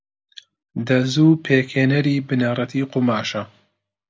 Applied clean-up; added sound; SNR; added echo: none; none; none; none.